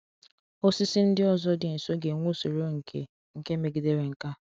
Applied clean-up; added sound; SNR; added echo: none; none; none; none.